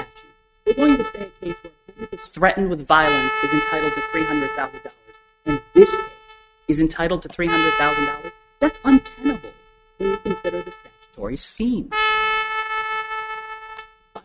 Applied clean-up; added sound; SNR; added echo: neural mask model RNNoise.